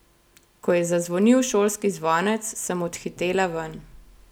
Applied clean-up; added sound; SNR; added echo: none; none; none; none.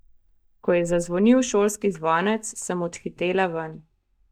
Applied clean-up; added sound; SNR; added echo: neural mask model DeepFilterNet 3.